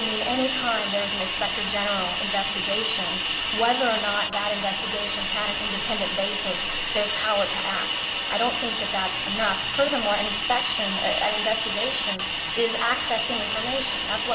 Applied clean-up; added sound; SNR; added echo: none; Hiss; -2 dB; reverberation time 0.7 s.